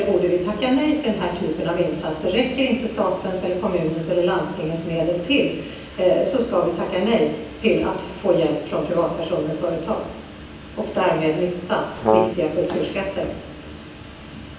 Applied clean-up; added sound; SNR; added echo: none; Brass instrument; -1 dB; reverberation time 0.9 s.